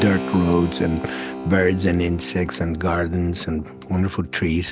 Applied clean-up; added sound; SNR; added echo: none; Keyboard (musical); 11 dB; none.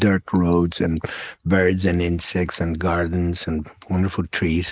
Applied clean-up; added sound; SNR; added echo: neural mask model Resemble Enhance denoiser.